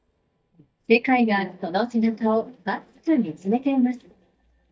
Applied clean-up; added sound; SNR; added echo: neural mask model DeepFilterNet 3.